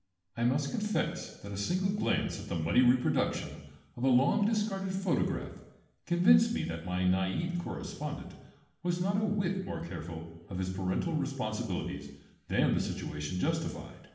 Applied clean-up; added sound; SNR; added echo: none; none; none; reverberation time 0.9 s.